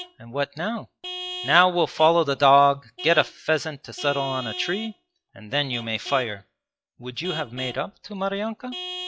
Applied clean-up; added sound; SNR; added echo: classical method log-MMSE.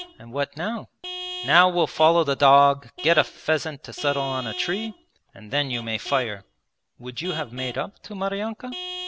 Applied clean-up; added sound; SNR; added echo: none; Vehicle horn, car horn, honking / Truck; 13 dB; none.